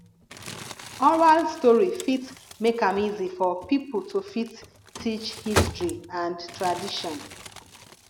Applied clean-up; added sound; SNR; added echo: none; Crumpling, crinkling; 10 dB; none.